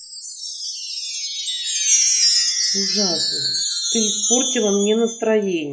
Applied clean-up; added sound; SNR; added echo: classical method log-MMSE.